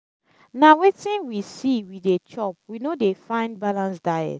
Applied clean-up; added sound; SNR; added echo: none; none; none; none.